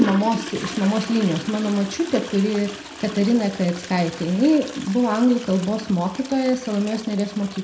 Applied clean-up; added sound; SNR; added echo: none; Toilet flush; 12 dB; reverberation time 0.5 s.